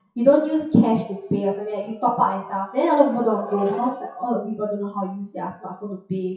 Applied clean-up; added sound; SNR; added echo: classical method WPE with log-MMSE.